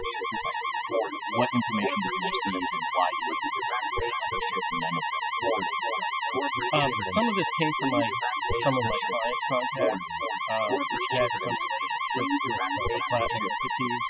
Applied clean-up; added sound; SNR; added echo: classical method spectral subtraction.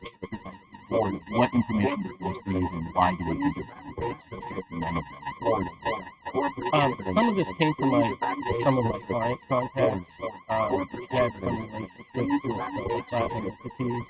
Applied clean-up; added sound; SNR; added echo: neural mask model RNNoise.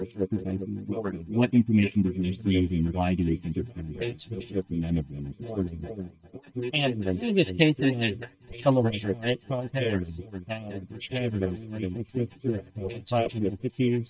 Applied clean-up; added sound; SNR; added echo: neural mask model DeepFilterNet 3.